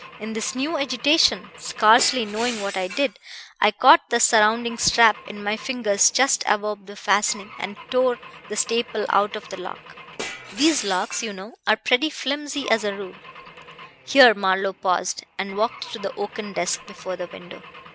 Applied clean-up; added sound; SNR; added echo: none; Glass / Engine / Car; 17 dB; none.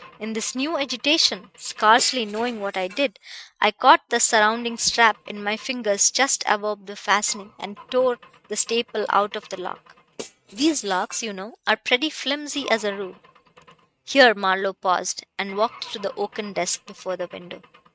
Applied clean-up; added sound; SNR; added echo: neural mask model RNNoise.